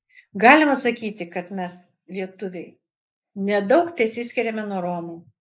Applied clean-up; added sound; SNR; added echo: neural mask model Resemble Enhance denoiser.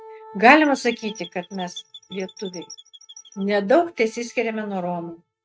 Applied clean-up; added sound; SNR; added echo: neural mask model RNNoise.